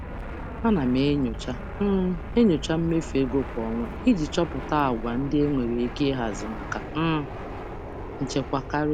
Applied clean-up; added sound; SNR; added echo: none; Fixed-wing aircraft, airplane; 9 dB; none.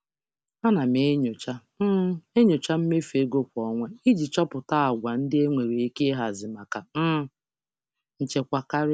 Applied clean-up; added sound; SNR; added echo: none; none; none; none.